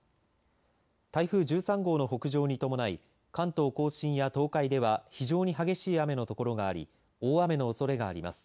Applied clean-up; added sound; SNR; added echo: none; none; none; none.